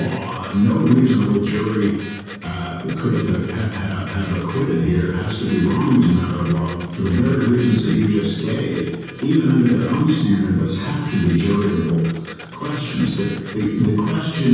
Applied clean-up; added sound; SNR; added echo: none; Printer; 19 dB; reverberation time 1.2 s.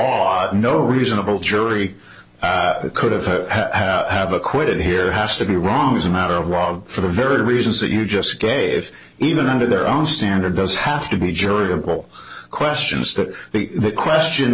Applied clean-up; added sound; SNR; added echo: none; none; none; none.